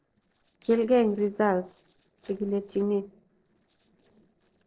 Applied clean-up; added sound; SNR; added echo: neural separator model SepFormer DNS4.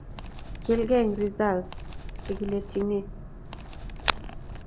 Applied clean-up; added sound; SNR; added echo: none; Boat, Water vehicle + Animal; 8 dB; none.